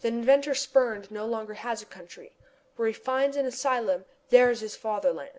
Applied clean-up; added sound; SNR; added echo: none; none; none; none.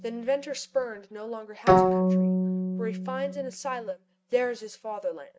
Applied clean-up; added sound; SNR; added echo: neural mask model RNNoise.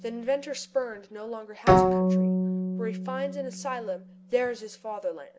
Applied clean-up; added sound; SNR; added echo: none; Bowed string instrument; -5 dB; none.